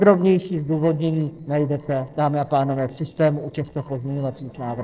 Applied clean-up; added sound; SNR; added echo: neural separator model SepFormer DNS4.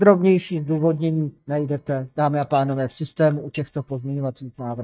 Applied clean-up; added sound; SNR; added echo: neural mask model DeepFilterNet 3.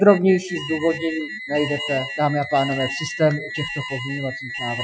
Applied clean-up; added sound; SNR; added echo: classical method Wiener filter.